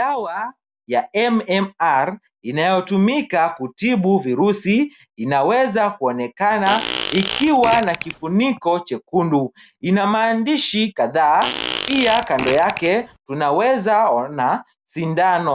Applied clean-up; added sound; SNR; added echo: none; Fart; 8 dB; none.